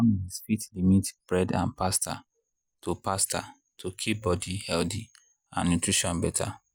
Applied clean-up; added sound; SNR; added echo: none; none; none; none.